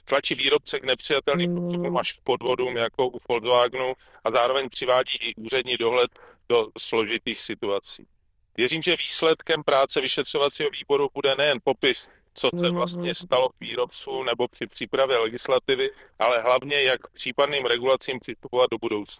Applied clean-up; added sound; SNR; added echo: neural diffusion model UNIVERSE++.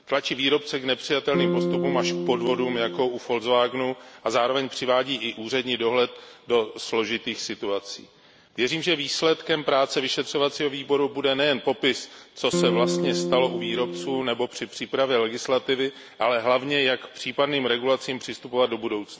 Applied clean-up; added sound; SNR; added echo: none; Electric guitar / Strum; 1 dB; none.